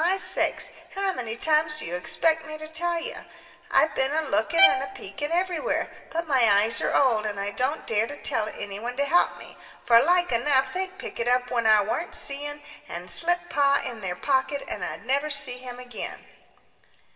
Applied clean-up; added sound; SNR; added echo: none; Bowed string instrument; 3 dB; reverberation time 1.7 s.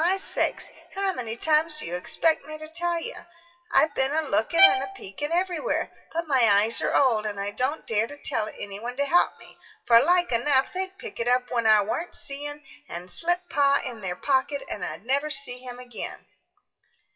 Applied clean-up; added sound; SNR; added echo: classical method WPE with log-MMSE.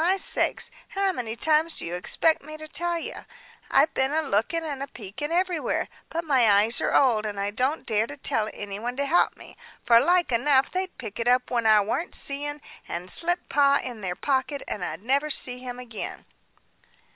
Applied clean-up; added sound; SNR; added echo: none; none; none; none.